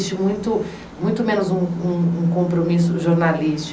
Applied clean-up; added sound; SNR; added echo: none; none; none; none.